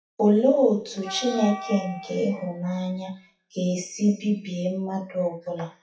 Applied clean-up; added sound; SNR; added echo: classical method WPE with log-MMSE.